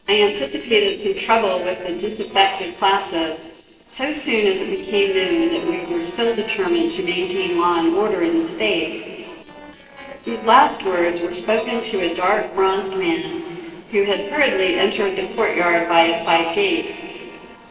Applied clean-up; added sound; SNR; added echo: neural separator model SepFormer DNS4.